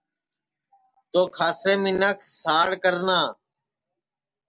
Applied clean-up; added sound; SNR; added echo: none; none; none; none.